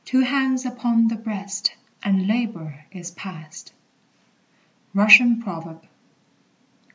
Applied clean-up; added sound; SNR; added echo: none; none; none; none.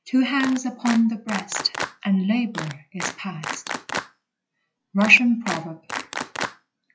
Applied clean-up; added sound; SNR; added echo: classical method log-MMSE.